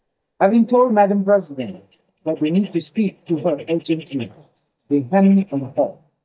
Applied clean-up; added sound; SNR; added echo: neural mask model DeepFilterNet 3.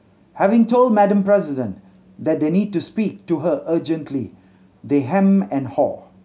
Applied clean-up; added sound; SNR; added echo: none; none; none; none.